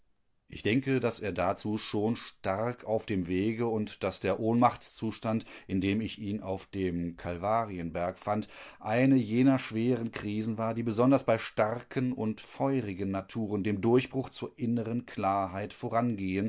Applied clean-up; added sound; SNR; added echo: none; none; none; none.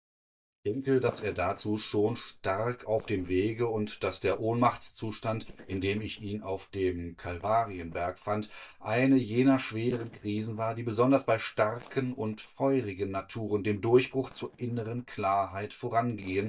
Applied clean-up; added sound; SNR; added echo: neural mask model DeepFilterNet 3.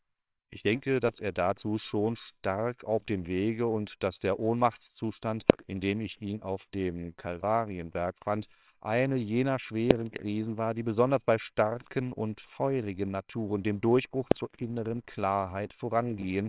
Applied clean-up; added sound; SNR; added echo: neural separator model SepFormer WHAMR!.